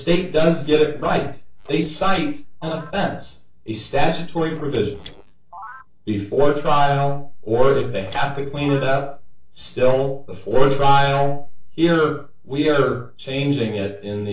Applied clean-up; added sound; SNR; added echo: neural separator model SepFormer DNS4.